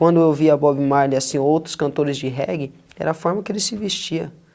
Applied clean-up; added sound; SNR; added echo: none; none; none; none.